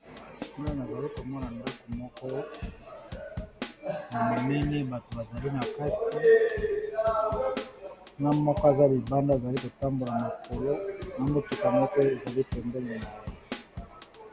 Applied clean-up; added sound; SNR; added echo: none; Drum kit; 13 dB; none.